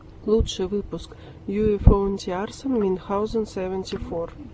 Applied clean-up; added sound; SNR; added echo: none; none; none; none.